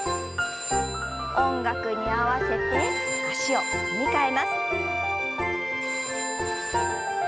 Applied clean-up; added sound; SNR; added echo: none; Telephone; 12 dB; none.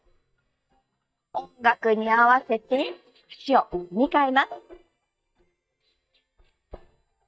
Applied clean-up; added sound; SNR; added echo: neural mask model DeepFilterNet 3.